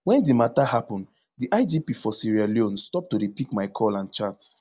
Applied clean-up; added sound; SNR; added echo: none; none; none; none.